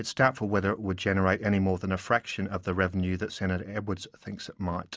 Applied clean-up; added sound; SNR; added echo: none; none; none; none.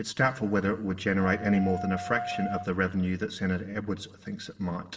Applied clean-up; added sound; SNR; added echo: none; Wind instrument, woodwind instrument; 9 dB; reverberation time 2.1 s.